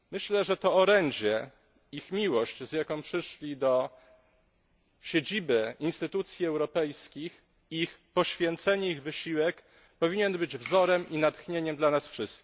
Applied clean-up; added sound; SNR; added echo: none; none; none; none.